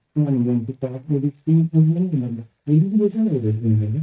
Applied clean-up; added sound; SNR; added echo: neural mask model DeepFilterNet 3.